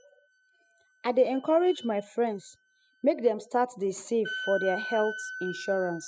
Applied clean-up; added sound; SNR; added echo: classical method spectral subtraction.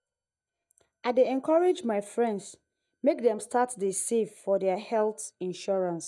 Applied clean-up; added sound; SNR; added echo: neural mask model DeepFilterNet 3.